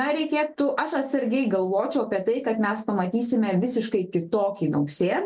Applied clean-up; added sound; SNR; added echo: none; none; none; none.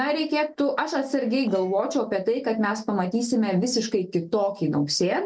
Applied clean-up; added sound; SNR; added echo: neural separator model SepFormer DNS4.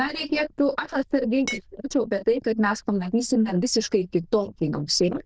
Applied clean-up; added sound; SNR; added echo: neural diffusion model UNIVERSE++.